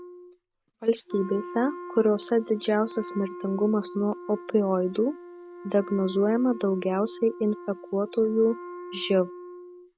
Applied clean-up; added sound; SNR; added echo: none; Wind instrument, woodwind instrument; 14 dB; none.